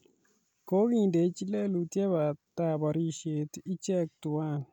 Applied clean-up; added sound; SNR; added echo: none; none; none; none.